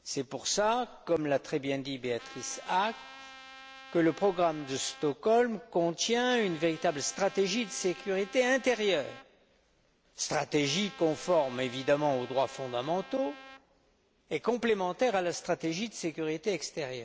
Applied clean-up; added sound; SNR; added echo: none; Trumpet; 19 dB; none.